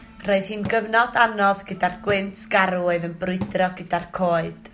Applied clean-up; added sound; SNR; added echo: none; Cupboard open or close / Drawer open or close; 17 dB; none.